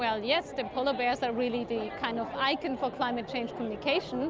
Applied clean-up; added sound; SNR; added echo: none; Bark; 15 dB; none.